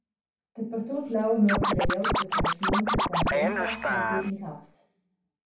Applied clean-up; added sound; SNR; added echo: none; Scratching (performance technique); -3 dB; reverberation time 0.6 s.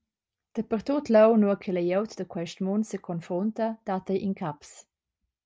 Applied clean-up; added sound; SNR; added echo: none; none; none; none.